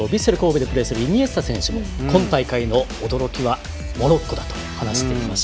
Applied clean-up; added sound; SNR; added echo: none; none; none; none.